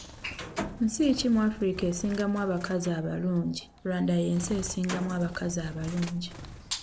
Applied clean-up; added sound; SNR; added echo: none; Bird; 13 dB; none.